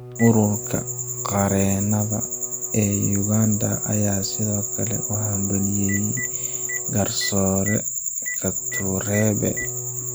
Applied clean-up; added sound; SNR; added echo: none; Bowed string instrument + Telephone; 14 dB; none.